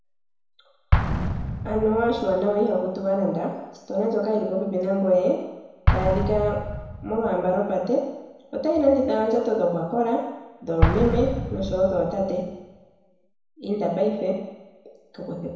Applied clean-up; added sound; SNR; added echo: none; Explosion; 5 dB; reverberation time 0.9 s.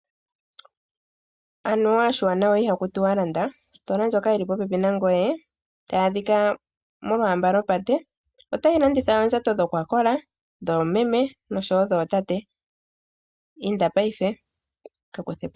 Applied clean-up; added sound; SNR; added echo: none; none; none; none.